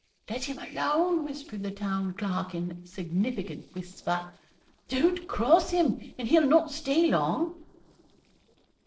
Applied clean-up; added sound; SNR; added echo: neural separator model SepFormer DNS4.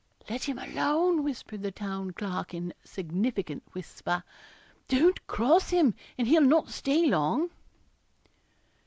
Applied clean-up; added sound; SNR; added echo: none; none; none; none.